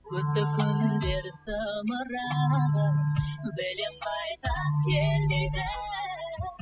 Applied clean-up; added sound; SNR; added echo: classical method spectral subtraction.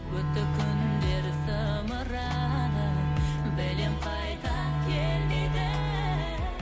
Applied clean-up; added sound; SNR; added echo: none; Bowed string instrument; -1 dB; none.